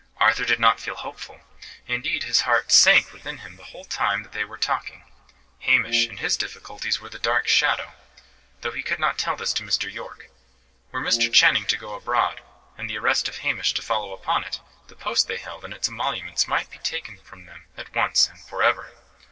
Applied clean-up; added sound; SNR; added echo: neural separator model SepFormer DNS4.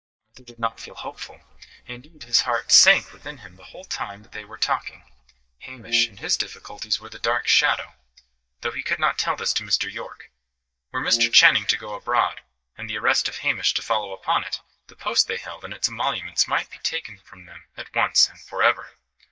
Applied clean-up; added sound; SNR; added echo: neural mask model DeepFilterNet 3.